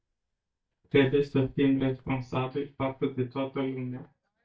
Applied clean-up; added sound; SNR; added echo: neural mask model DeepFilterNet 3.